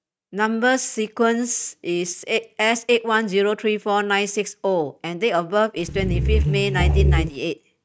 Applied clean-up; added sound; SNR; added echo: neural mask model RNNoise.